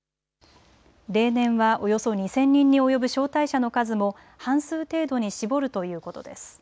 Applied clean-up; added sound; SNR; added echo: none; none; none; none.